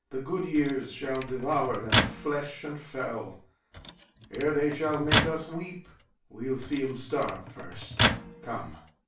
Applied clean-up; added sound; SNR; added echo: none; Microwave oven; 0 dB; reverberation time 0.3 s.